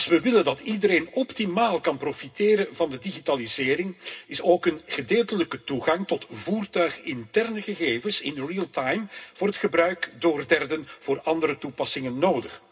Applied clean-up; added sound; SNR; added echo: none; none; none; reverberation time 0.2 s.